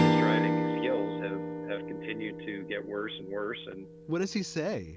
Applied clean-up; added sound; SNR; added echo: none; Strum; -4 dB; none.